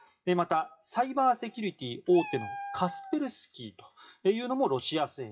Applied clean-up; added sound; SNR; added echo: classical method WPE with log-MMSE.